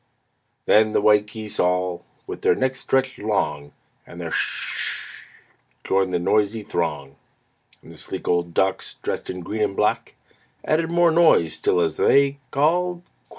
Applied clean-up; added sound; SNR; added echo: none; none; none; none.